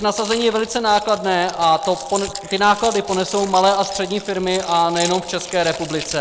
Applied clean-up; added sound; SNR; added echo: neural mask model Resemble Enhance denoiser.